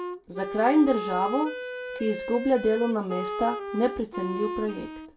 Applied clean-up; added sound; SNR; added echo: none; Wind instrument, woodwind instrument; 7 dB; reverberation time 0.2 s.